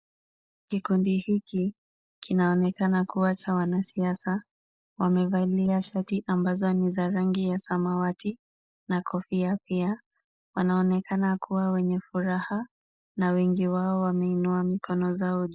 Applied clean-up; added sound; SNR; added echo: neural mask model DeepFilterNet 3.